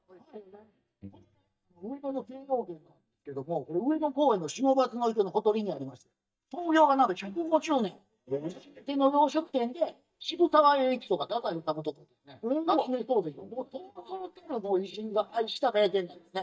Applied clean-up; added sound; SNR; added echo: neural mask model DeepFilterNet 3.